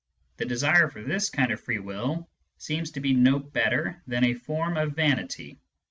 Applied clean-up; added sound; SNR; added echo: none; none; none; none.